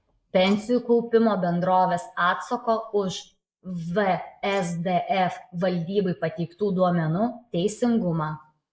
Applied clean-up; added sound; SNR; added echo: neural mask model Resemble Enhance denoiser.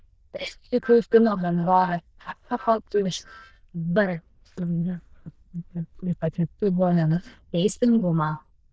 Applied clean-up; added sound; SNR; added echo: neural diffusion model UNIVERSE++.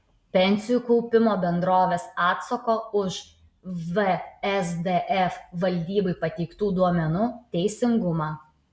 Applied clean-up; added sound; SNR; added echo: none; none; none; none.